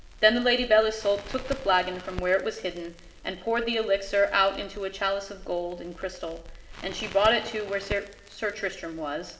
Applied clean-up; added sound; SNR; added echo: none; Crackle; 17 dB; reverberation time 1.0 s.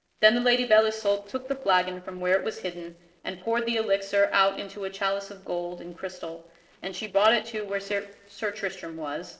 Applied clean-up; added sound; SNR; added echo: neural separator model SepFormer DNS4.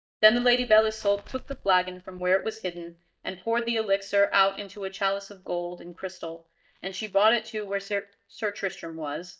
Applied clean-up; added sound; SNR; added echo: neural mask model DeepFilterNet 3.